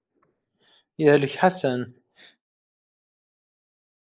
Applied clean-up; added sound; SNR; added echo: neural mask model Resemble Enhance denoiser.